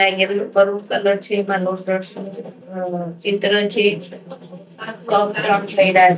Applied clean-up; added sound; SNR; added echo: neural mask model DeepFilterNet 3.